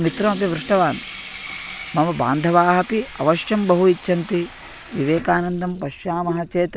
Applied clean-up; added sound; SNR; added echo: none; Sink (filling or washing) / Water tap, faucet; 12 dB; none.